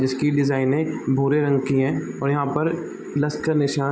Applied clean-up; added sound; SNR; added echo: none; none; none; none.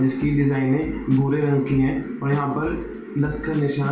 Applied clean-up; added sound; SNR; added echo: none; Drum kit; 16 dB; reverberation time 0.3 s.